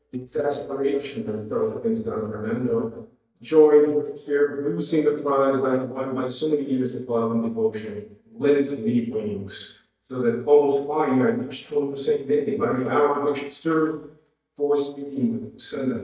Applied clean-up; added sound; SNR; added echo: neural mask model DeepFilterNet 3.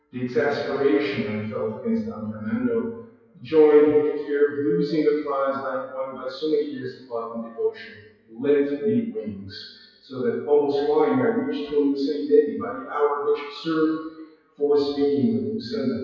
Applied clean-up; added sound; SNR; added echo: classical method WPE with log-MMSE.